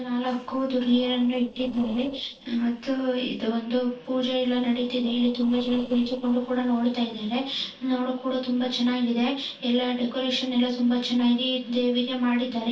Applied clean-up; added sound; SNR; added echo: neural separator model SepFormer DNS4.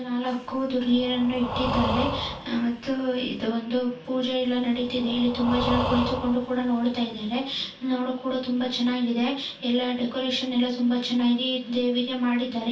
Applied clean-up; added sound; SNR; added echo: none; Breathing; 7 dB; reverberation time 0.3 s.